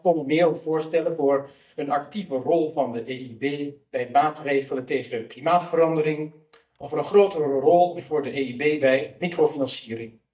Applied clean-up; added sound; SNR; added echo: neural mask model DeepFilterNet 3.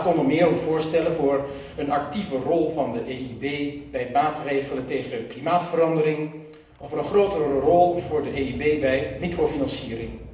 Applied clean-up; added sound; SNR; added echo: none; Sliding door; 18 dB; reverberation time 0.8 s.